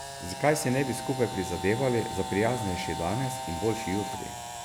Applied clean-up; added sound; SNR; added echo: none; Camera; 7 dB; none.